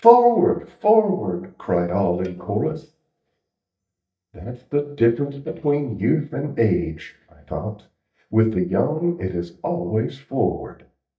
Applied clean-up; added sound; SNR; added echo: neural mask model DeepFilterNet 3.